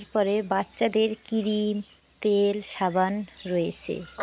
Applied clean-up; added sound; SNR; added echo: none; none; none; none.